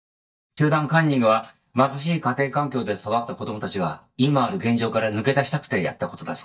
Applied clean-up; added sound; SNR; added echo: neural mask model DeepFilterNet 3.